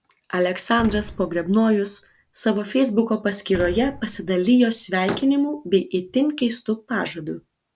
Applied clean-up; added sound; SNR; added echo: none; Boom + Slam; 15 dB; none.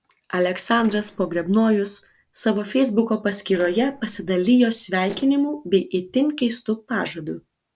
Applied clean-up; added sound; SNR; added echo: neural separator model SepFormer DNS4.